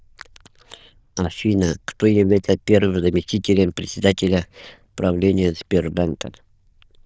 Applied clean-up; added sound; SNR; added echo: neural diffusion model UNIVERSE++.